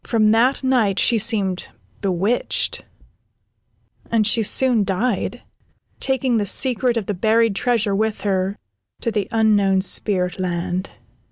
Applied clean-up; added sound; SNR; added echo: none; none; none; none.